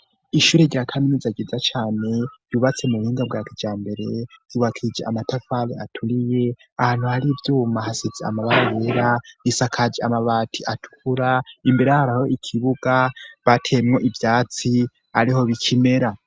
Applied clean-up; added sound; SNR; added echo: none; none; none; none.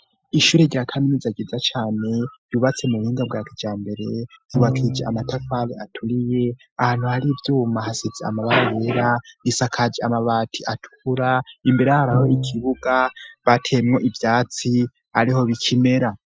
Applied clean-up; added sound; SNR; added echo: classical method Wiener filter.